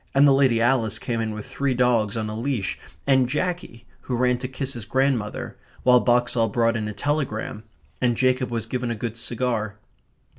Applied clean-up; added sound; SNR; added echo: none; none; none; none.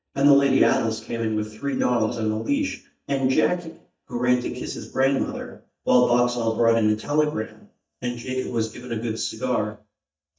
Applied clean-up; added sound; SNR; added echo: neural mask model DeepFilterNet 3.